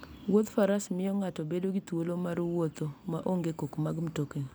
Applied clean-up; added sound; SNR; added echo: none; none; none; none.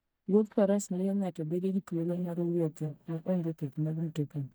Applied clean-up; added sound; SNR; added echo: neural mask model DeepFilterNet 3.